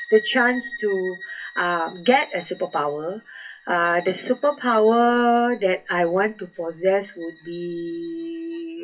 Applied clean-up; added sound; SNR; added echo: classical method WPE with log-MMSE.